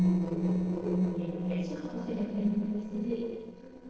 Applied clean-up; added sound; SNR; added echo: neural separator model SepFormer DNS4.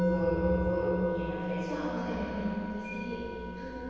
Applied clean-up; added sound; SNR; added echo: none; Musical instrument; 0 dB; reverberation time 2.2 s.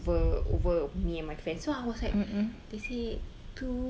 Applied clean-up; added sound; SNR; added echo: none; none; none; none.